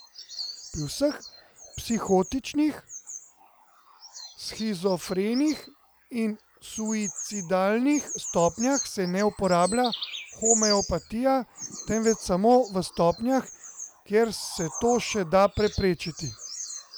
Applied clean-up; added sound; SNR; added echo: none; Bird vocalization, bird call, bird song; 11 dB; none.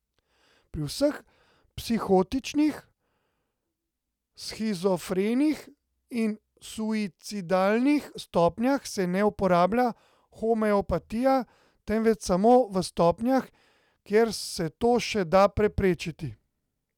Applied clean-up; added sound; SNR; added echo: none; none; none; none.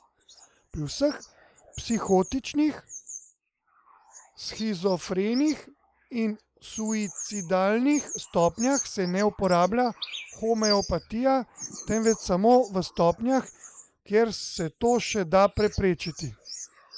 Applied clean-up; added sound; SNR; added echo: neural mask model Resemble Enhance denoiser.